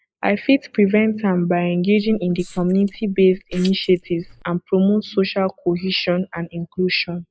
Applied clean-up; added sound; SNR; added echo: neural mask model Resemble Enhance denoiser.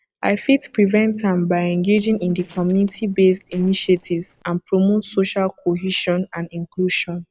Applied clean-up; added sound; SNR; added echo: neural separator model SepFormer DNS4.